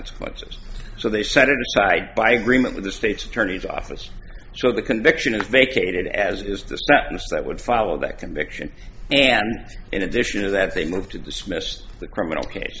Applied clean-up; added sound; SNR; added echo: none; none; none; none.